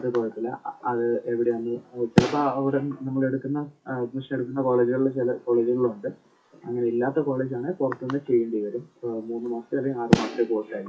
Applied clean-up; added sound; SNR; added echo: classical method WPE with log-MMSE.